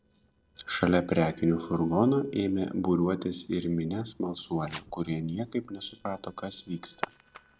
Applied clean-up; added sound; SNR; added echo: neural separator model SepFormer DNS4.